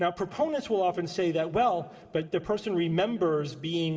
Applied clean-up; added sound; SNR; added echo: none; none; none; reverberation time 2.5 s.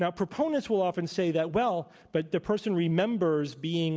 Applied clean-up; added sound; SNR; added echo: none; none; none; none.